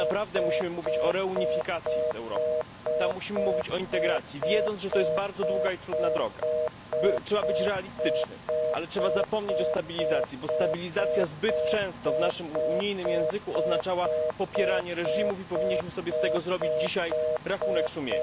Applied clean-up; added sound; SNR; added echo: none; Telephone; -2 dB; none.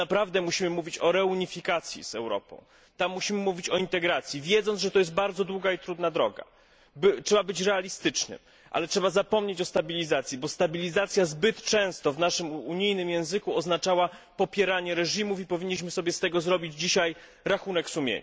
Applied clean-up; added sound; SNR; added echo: none; none; none; none.